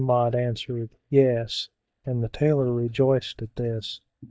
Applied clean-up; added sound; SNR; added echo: neural mask model DeepFilterNet 3.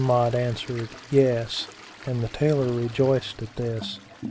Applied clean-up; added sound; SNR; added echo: none; Toilet flush; 17 dB; none.